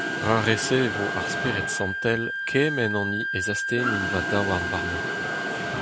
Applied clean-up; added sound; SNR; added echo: none; Wind instrument, woodwind instrument + Mechanisms; 1 dB; none.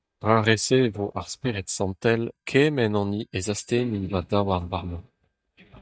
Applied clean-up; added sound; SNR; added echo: neural mask model DeepFilterNet 3.